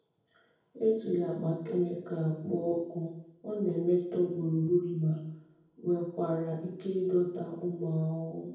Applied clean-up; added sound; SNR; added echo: none; none; none; reverberation time 0.9 s.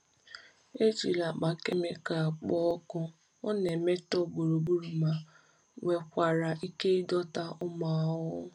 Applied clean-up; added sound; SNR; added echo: none; none; none; none.